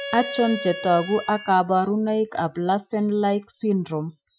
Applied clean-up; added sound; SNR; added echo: classical method Wiener filter.